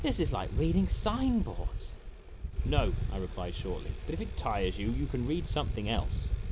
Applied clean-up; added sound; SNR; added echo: none; Bicycle; 0 dB; none.